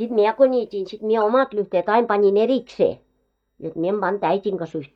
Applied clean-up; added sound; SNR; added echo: neural mask model DeepFilterNet 3.